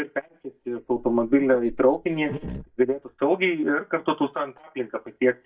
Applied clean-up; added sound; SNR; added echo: neural mask model DeepFilterNet 3.